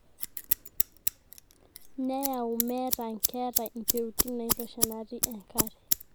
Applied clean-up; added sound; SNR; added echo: none; Scissors; -3 dB; none.